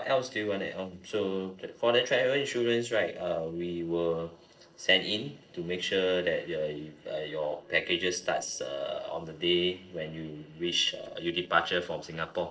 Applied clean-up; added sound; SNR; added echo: neural separator model SepFormer DNS4.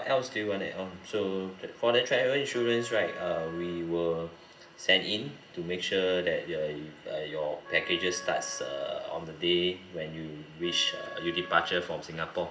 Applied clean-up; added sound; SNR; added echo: none; Wind instrument, woodwind instrument; 16 dB; reverberation time 0.4 s.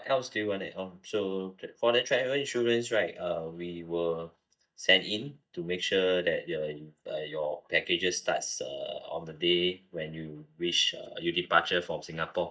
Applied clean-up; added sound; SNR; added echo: neural mask model DeepFilterNet 3.